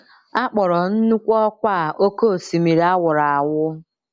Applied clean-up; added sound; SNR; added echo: none; none; none; none.